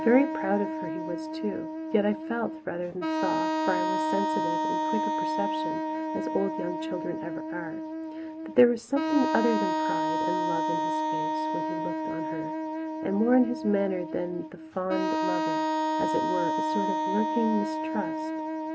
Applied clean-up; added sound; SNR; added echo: none; Wind instrument, woodwind instrument; 0 dB; none.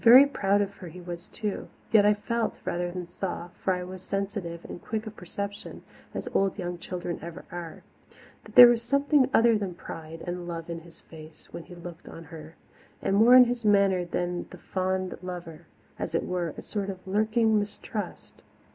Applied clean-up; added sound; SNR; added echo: none; none; none; none.